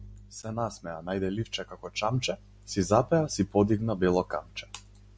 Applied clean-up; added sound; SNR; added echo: none; none; none; none.